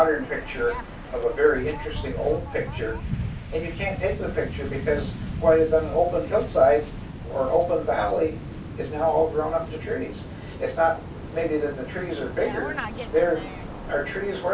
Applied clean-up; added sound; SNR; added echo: none; Waves, surf; 9 dB; reverberation time 0.2 s.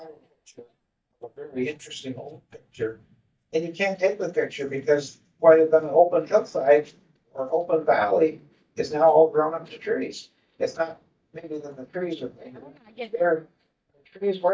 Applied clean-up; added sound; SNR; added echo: neural mask model DeepFilterNet 3.